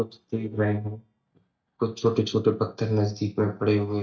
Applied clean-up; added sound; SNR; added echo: neural mask model DeepFilterNet 3.